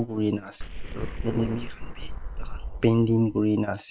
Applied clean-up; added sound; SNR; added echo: neural separator model SepFormer WHAM!.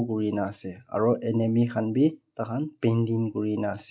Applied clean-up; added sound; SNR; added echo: none; none; none; none.